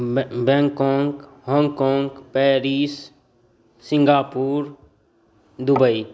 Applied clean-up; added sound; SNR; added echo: none; none; none; none.